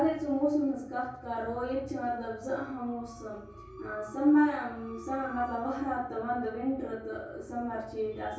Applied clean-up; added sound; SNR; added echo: none; none; none; reverberation time 0.6 s.